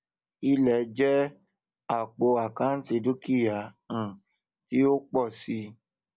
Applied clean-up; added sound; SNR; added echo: none; none; none; none.